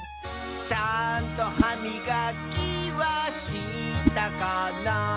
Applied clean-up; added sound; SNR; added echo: none; Whoosh, swoosh, swish; 5 dB; none.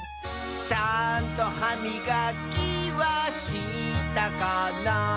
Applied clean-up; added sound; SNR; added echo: none; none; none; none.